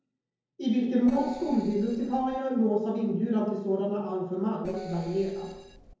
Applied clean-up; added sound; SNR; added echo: neural separator model SepFormer DNS4.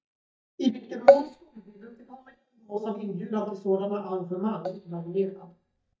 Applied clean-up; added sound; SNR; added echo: neural mask model DeepFilterNet 3.